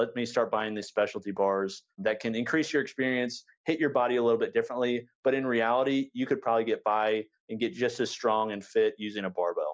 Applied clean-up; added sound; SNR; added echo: none; none; none; none.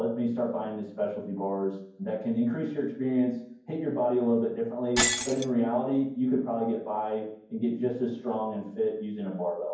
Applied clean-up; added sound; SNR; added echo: none; Shatter; 10 dB; reverberation time 0.9 s.